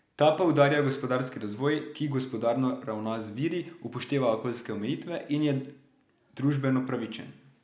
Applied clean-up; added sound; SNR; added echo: none; none; none; none.